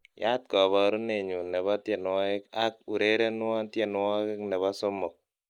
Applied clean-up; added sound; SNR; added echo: neural mask model Resemble Enhance denoiser.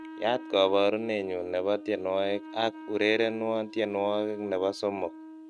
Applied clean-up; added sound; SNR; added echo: neural mask model RNNoise.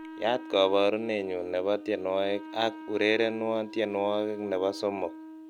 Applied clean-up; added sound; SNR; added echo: none; Wind instrument, woodwind instrument; 14 dB; none.